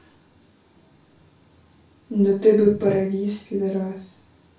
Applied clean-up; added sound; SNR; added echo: none; none; none; reverberation time 0.3 s.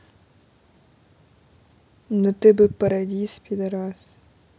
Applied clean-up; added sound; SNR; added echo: none; none; none; none.